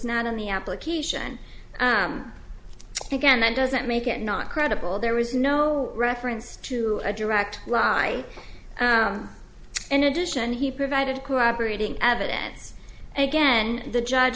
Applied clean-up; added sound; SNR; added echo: none; none; none; none.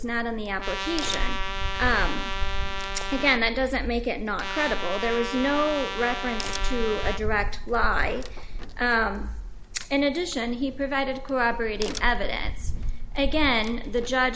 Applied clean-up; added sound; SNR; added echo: none; Trumpet + Crack; 2 dB; none.